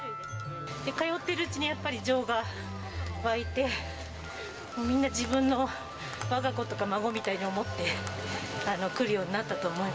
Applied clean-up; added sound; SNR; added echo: none; Tap; 18 dB; reverberation time 0.6 s.